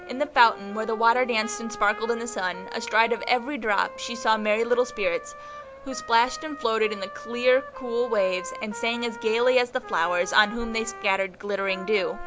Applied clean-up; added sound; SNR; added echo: none; Trumpet; 14 dB; none.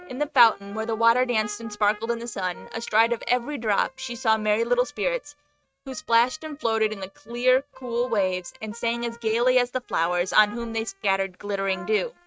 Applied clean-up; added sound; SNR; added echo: neural mask model RNNoise.